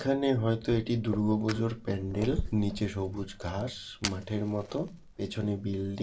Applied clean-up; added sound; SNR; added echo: none; Fire; 11 dB; reverberation time 0.2 s.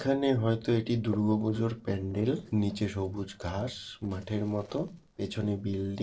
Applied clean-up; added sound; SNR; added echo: neural separator model SepFormer DNS4.